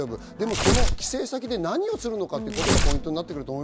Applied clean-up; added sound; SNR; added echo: none; Tearing; -5 dB; none.